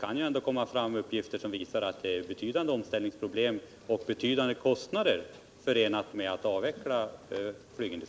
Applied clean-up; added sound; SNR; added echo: none; none; none; none.